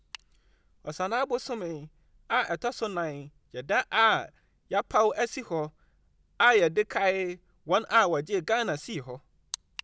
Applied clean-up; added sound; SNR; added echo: none; none; none; none.